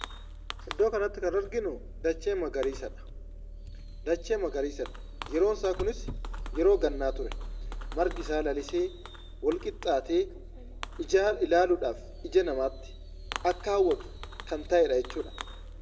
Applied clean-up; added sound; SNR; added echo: none; Fireworks; 10 dB; reverberation time 0.9 s.